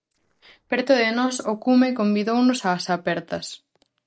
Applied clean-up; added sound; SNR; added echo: neural separator model SepFormer DNS4.